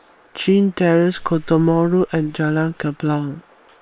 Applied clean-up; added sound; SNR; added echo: neural separator model SepFormer WHAM!.